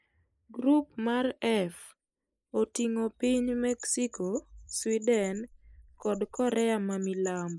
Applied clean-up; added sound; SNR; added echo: neural mask model Resemble Enhance denoiser.